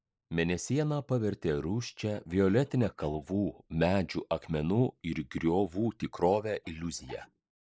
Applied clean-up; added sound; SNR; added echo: neural mask model Resemble Enhance denoiser.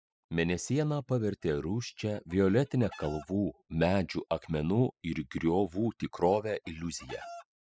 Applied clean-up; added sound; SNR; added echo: classical method spectral subtraction.